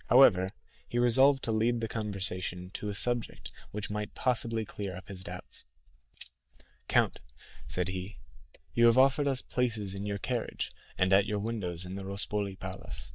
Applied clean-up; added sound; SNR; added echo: neural mask model DeepFilterNet 3.